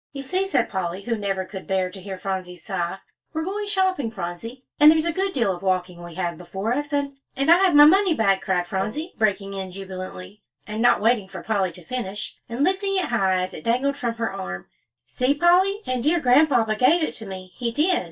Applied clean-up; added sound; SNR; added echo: neural mask model DeepFilterNet 3.